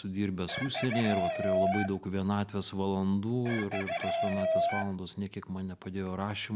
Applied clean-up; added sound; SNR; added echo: none; Chicken, rooster; 2 dB; none.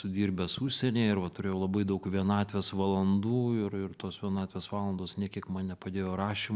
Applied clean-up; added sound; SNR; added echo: none; none; none; none.